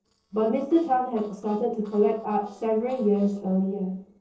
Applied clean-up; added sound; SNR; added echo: neural separator model SepFormer DNS4.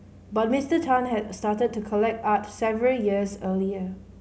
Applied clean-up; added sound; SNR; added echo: none; none; none; none.